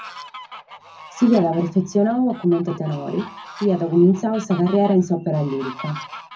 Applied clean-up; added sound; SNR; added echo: none; Fowl; 18 dB; reverberation time 0.3 s.